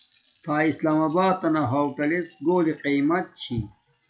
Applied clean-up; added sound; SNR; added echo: classical method log-MMSE.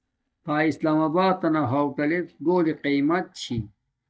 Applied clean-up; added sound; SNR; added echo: neural mask model DeepFilterNet 3.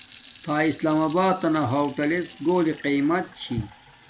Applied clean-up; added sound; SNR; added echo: none; Fill (with liquid) / Sink (filling or washing); 18 dB; none.